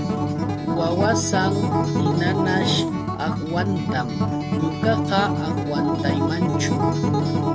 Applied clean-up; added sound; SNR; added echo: none; Acoustic guitar; -5 dB; none.